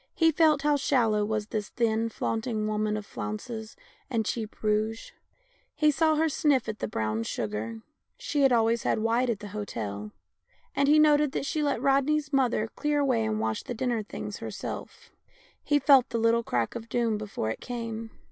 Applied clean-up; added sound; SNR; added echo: none; none; none; none.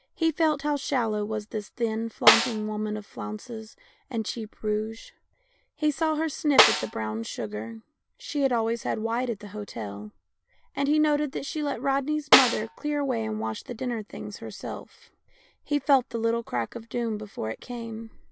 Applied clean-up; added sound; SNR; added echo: none; Snare drum; -2 dB; none.